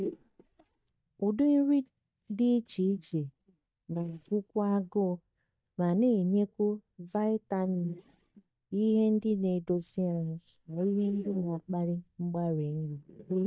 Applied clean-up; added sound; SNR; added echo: neural mask model DeepFilterNet 3.